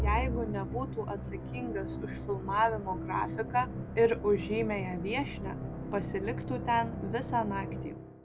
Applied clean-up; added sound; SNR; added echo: none; Musical instrument; 4 dB; none.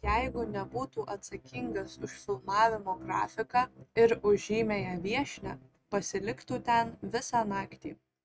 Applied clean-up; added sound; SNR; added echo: neural mask model RNNoise.